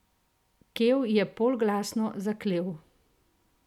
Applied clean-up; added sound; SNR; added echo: none; none; none; none.